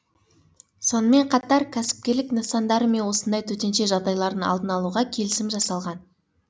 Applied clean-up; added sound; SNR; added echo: none; none; none; none.